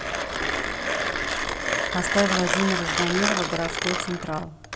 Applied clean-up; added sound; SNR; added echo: none; Mechanisms; -2 dB; none.